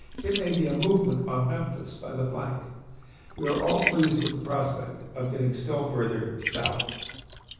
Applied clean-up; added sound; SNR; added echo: none; Liquid; 7 dB; reverberation time 1.1 s.